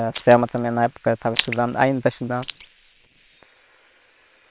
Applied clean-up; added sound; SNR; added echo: neural separator model SepFormer WHAM!.